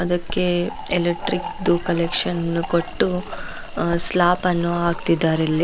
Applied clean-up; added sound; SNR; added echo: none; Writing + Fill (with liquid); 10 dB; none.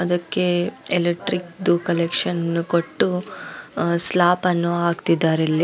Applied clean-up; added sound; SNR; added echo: none; none; none; none.